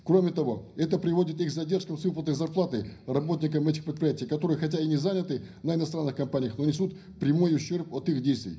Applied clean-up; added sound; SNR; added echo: none; none; none; reverberation time 0.5 s.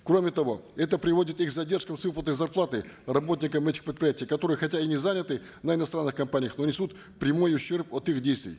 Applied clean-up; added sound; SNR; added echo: none; none; none; none.